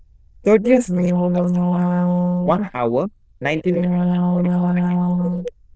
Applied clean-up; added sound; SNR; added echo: neural diffusion model UNIVERSE++.